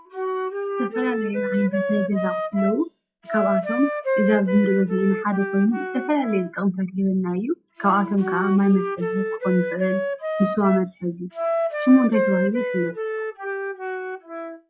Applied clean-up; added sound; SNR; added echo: classical method log-MMSE.